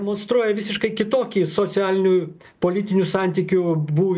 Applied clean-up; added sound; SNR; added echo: none; none; none; none.